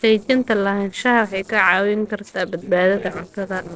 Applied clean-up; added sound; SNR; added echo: neural separator model SepFormer DNS4.